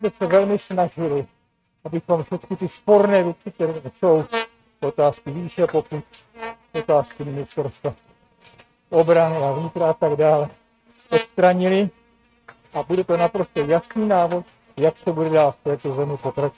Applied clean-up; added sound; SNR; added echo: neural mask model RNNoise.